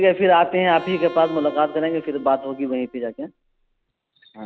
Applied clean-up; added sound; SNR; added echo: none; Bowed string instrument; 18 dB; none.